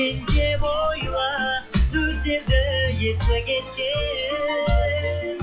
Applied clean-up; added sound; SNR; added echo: classical method log-MMSE.